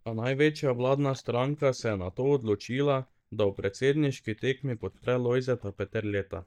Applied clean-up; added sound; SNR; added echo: neural mask model DeepFilterNet 3.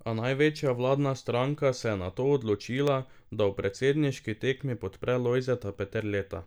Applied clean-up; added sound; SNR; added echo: none; none; none; none.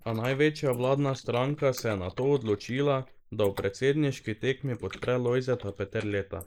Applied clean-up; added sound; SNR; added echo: neural mask model Resemble Enhance denoiser.